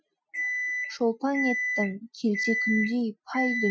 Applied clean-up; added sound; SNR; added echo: classical method Wiener filter.